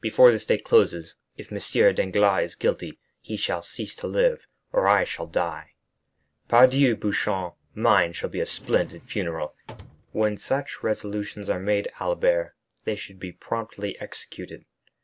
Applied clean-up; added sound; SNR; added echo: none; Drawer open or close; 20 dB; none.